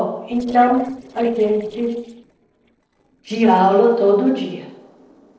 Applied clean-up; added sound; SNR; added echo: neural separator model SepFormer DNS4.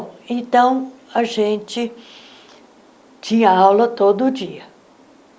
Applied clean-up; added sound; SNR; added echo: none; none; none; none.